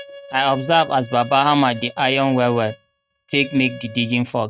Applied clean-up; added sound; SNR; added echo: neural mask model RNNoise.